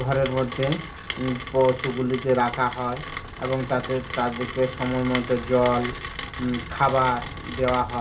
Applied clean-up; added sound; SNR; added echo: none; Rain; 9 dB; reverberation time 0.2 s.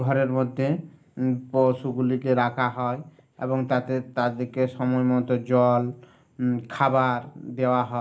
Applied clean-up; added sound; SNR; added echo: none; none; none; none.